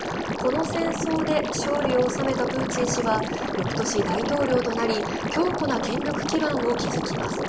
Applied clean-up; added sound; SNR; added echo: none; Liquid; 1 dB; reverberation time 0.9 s.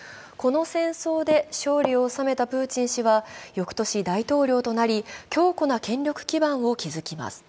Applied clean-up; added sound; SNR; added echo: none; none; none; none.